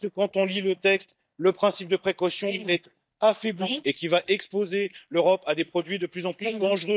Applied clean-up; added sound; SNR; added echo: neural mask model DeepFilterNet 3.